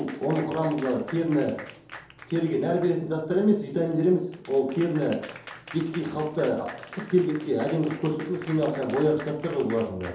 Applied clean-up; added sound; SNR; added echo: none; Applause / Crowd; 18 dB; reverberation time 2.8 s.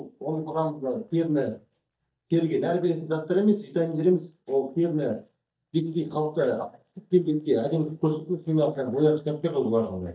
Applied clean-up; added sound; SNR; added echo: neural mask model DeepFilterNet 3.